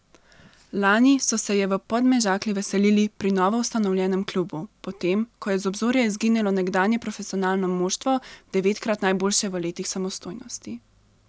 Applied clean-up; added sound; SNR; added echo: none; none; none; none.